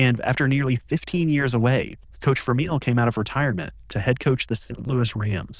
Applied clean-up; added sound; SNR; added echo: neural diffusion model UNIVERSE++.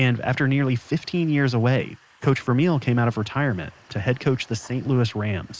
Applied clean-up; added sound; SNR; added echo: neural mask model Resemble Enhance denoiser.